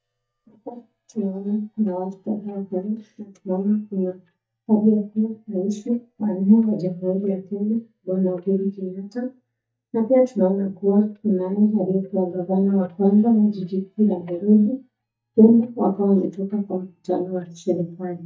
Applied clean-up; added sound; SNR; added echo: neural mask model DeepFilterNet 3.